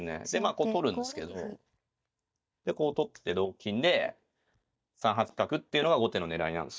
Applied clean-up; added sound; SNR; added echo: neural mask model DeepFilterNet 3.